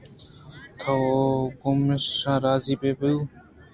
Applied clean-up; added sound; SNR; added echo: none; none; none; none.